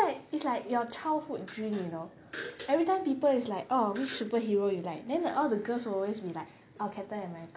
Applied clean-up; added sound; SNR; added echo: none; none; none; none.